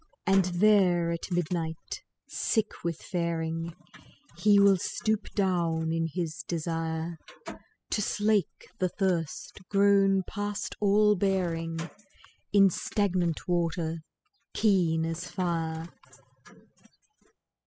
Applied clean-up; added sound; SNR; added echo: classical method spectral subtraction.